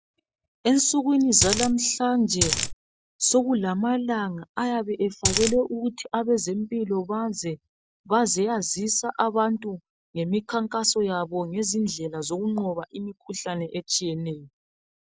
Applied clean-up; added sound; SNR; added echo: none; Coin (dropping); -2 dB; none.